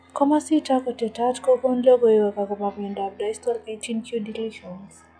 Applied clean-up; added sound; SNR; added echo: classical method log-MMSE.